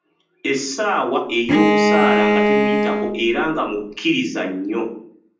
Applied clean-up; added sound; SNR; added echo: none; Bowed string instrument; -3 dB; reverberation time 0.6 s.